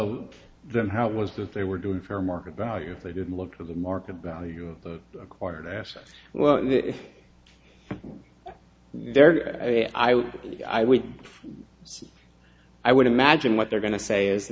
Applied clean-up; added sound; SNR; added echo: none; none; none; none.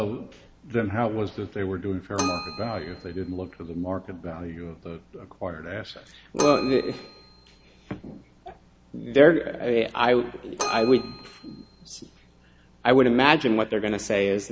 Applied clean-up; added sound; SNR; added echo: none; Keyboard (musical); 15 dB; none.